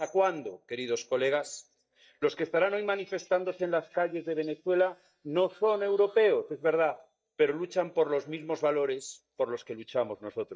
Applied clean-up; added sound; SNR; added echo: neural mask model DeepFilterNet 3.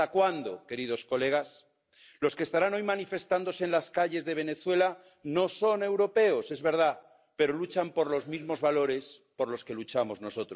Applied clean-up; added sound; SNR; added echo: none; none; none; none.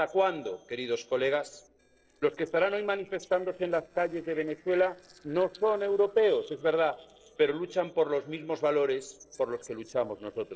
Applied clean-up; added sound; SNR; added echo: neural separator model SepFormer DNS4.